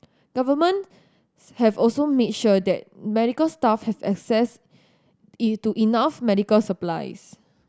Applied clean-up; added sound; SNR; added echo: none; none; none; none.